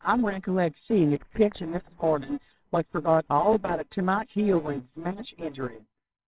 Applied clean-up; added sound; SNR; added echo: neural separator model SepFormer WHAMR!.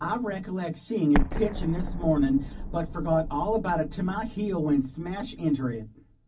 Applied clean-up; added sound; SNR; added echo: none; Explosion; 6 dB; reverberation time 0.4 s.